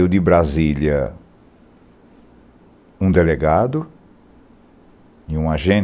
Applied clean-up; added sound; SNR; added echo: none; none; none; none.